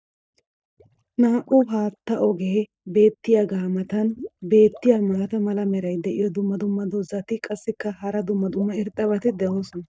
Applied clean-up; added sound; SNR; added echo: neural mask model DeepFilterNet 3.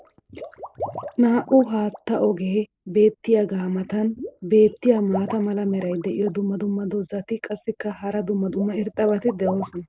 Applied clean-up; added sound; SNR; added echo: neural mask model Resemble Enhance denoiser.